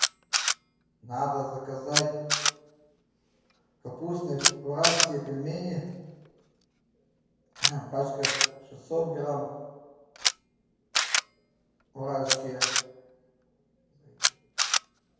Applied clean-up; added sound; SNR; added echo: none; Camera; -3 dB; reverberation time 1.2 s.